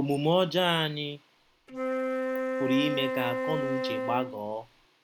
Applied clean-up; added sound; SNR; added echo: none; Wind instrument, woodwind instrument; 1 dB; none.